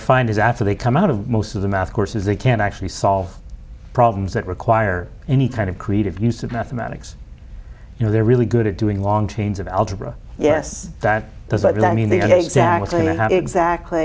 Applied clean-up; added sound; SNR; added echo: none; none; none; none.